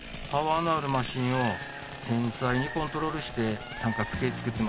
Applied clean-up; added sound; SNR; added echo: none; Bird; 12 dB; none.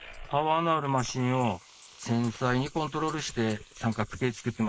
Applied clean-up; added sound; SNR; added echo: neural mask model Resemble Enhance denoiser.